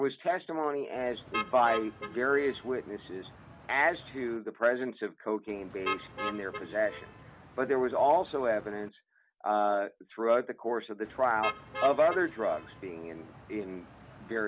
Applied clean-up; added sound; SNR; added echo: none; Motor vehicle (road); 11 dB; none.